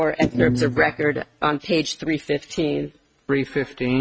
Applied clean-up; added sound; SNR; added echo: neural mask model RNNoise.